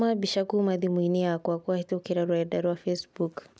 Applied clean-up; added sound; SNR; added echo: none; none; none; none.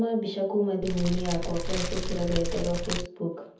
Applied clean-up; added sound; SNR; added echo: none; Fire; 1 dB; reverberation time 0.7 s.